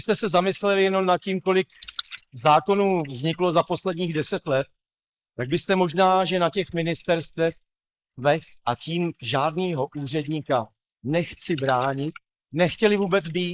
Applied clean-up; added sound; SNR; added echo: neural mask model Resemble Enhance denoiser.